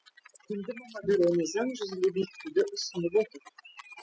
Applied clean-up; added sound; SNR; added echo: classical method spectral subtraction.